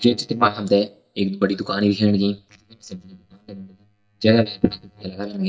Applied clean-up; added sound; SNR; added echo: neural mask model DeepFilterNet 3.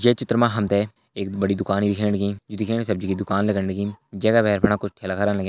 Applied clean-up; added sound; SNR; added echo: none; none; none; none.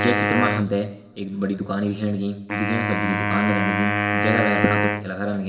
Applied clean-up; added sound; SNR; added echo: none; Wind instrument, woodwind instrument; 0 dB; reverberation time 1.9 s.